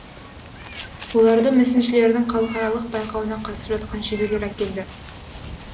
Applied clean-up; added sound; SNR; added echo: none; Meow; 14 dB; none.